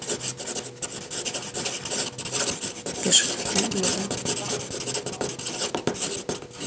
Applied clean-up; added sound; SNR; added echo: none; Writing; -3 dB; none.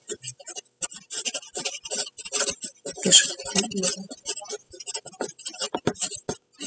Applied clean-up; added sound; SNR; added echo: classical method spectral subtraction.